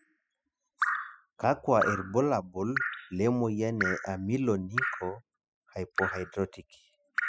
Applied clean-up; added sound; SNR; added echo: classical method spectral subtraction.